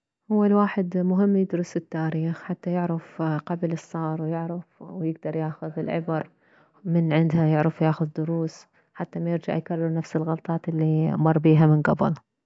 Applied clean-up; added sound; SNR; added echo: none; none; none; none.